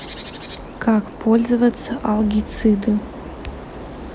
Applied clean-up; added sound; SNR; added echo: none; Bird; 14 dB; none.